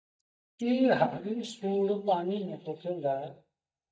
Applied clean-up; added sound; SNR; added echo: neural mask model DeepFilterNet 3.